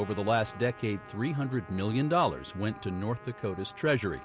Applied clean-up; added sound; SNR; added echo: none; Trumpet + Organ; 18 dB; none.